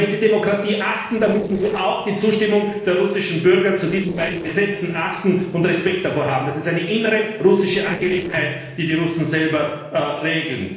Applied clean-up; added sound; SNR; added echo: neural separator model SepFormer DNS4.